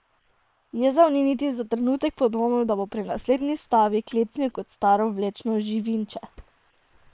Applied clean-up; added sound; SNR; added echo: neural separator model SepFormer WHAM!.